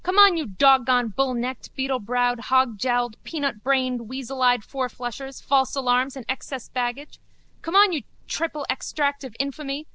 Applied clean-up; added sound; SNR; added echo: none; Squeak / Walk, footsteps; 19 dB; none.